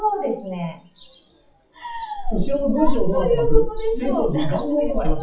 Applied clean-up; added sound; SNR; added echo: classical method WPE with log-MMSE.